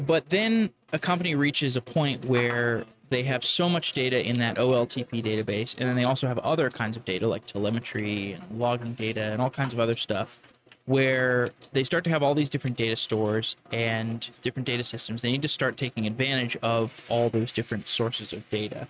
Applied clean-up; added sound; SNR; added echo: neural mask model RNNoise.